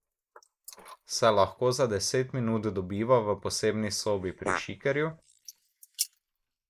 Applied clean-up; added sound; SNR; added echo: neural mask model Resemble Enhance denoiser.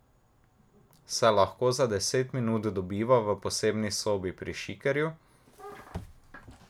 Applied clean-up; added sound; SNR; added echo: none; none; none; none.